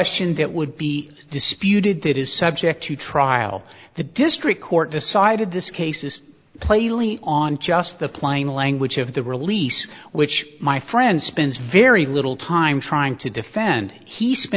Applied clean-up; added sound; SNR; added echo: none; none; none; none.